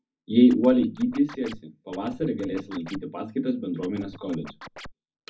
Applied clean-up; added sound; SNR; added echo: none; Scratching (performance technique); 18 dB; reverberation time 0.4 s.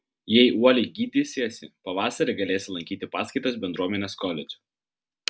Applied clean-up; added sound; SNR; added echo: none; none; none; none.